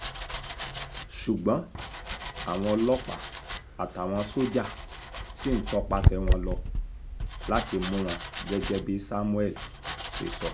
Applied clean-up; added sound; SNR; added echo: none; Domestic sounds, home sounds; -2 dB; none.